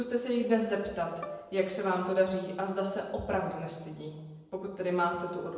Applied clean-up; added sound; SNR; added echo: none; Bowed string instrument; 19 dB; reverberation time 1.0 s.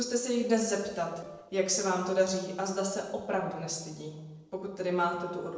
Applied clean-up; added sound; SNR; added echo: neural separator model SepFormer DNS4.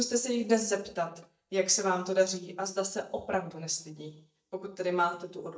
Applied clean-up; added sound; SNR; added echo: neural mask model DeepFilterNet 3.